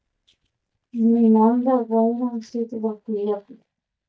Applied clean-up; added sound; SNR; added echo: neural mask model DeepFilterNet 3.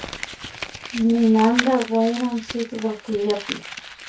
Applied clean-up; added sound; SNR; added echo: none; Crumpling, crinkling; 11 dB; reverberation time 0.2 s.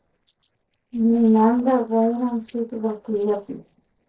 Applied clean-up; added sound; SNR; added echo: neural separator model SepFormer DNS4.